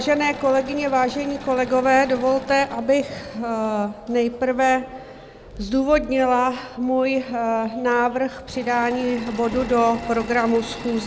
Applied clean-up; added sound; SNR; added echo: none; Engine / Mechanisms; 18 dB; none.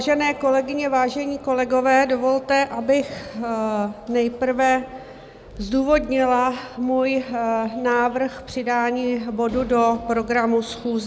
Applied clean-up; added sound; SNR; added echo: none; none; none; none.